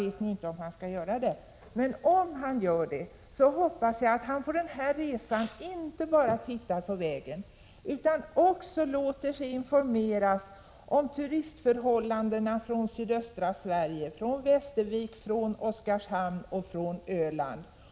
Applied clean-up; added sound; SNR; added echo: none; none; none; none.